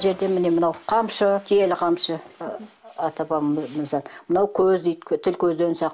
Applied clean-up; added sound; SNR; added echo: none; none; none; none.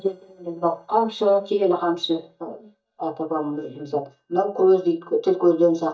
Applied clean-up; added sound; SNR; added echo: neural mask model DeepFilterNet 3.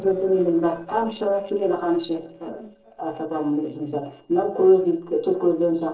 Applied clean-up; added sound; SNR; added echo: neural separator model SepFormer DNS4.